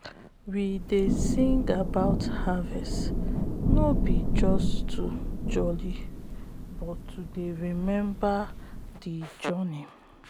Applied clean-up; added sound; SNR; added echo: none; Thunder / Rain; -3 dB; none.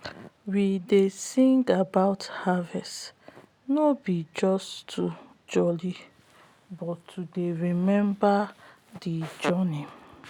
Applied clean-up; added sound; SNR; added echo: none; none; none; none.